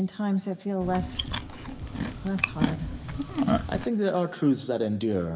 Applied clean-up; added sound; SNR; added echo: none; Chewing, mastication; 1 dB; reverberation time 2.7 s.